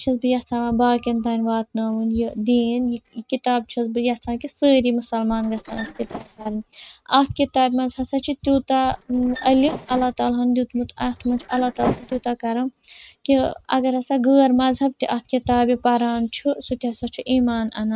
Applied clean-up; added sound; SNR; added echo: neural mask model RNNoise.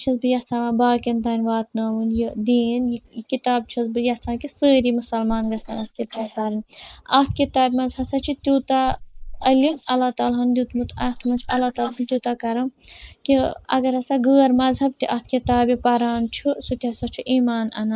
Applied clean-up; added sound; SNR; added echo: neural mask model Resemble Enhance denoiser.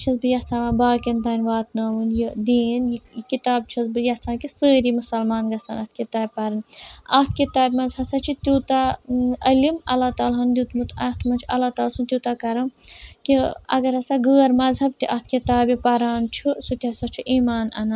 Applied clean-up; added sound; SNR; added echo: none; none; none; none.